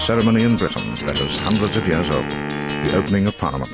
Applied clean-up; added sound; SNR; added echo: none; Wind instrument, woodwind instrument + Keys jangling; 7 dB; none.